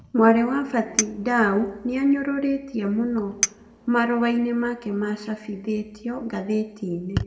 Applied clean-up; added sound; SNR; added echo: none; Chink, clink; 10 dB; reverberation time 0.9 s.